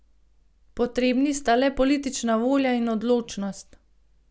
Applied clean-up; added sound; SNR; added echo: none; none; none; none.